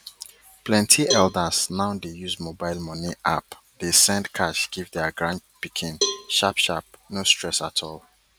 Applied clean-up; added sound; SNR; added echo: none; Cowbell; 8 dB; none.